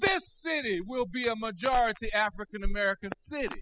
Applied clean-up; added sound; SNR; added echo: classical method spectral subtraction.